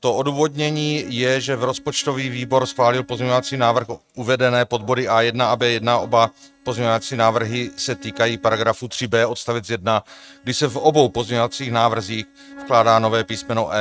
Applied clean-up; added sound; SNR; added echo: neural mask model RNNoise.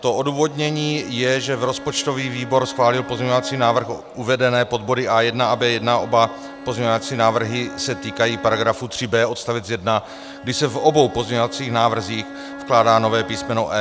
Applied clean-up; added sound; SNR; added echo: none; Bowed string instrument; 16 dB; none.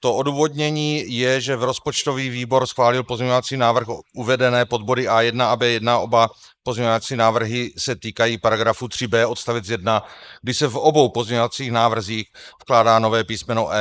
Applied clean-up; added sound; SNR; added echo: neural mask model Resemble Enhance denoiser.